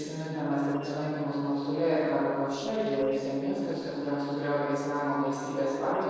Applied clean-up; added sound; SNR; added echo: neural separator model SepFormer DNS4.